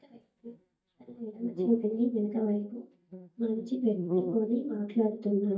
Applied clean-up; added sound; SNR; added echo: neural mask model DeepFilterNet 3.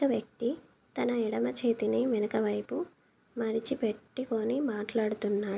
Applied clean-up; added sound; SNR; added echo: none; none; none; none.